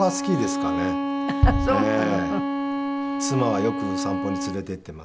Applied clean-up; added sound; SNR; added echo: none; Bass drum + Bowed string instrument; -2 dB; none.